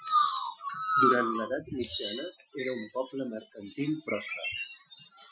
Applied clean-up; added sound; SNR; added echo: classical method Wiener filter.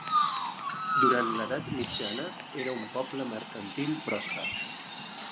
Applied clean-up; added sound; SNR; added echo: none; Chirp, tweet; -2 dB; none.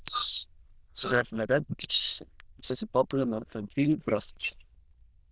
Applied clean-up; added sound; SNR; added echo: neural diffusion model UNIVERSE++.